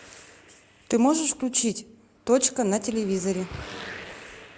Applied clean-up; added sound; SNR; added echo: none; Car passing by / Traffic noise, roadway noise / Engine; 18 dB; none.